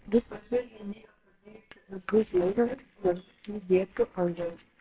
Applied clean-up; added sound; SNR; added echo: neural separator model SepFormer WHAMR!.